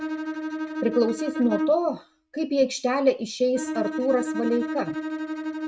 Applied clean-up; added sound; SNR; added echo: neural mask model RNNoise.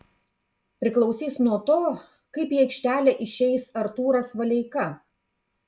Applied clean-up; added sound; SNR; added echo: none; none; none; none.